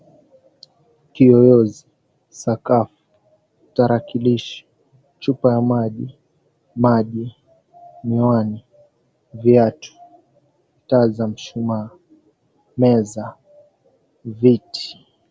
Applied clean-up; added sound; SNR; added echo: none; none; none; none.